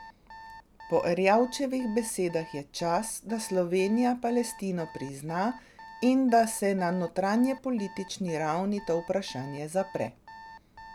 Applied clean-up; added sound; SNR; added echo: none; Alarm; 19 dB; none.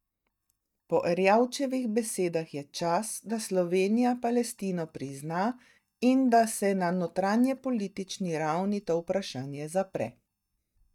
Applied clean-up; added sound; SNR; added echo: neural mask model DeepFilterNet 3.